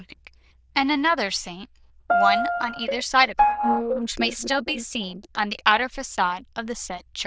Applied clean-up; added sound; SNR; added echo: neural diffusion model UNIVERSE++.